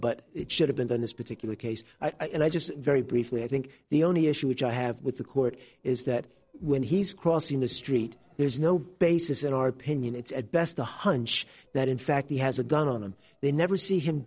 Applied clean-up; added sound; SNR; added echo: neural separator model SepFormer DNS4.